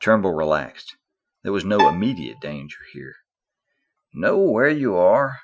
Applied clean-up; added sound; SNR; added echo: classical method Wiener filter.